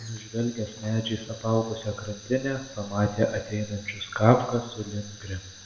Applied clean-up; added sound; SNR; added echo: none; Fire; 19 dB; reverberation time 0.8 s.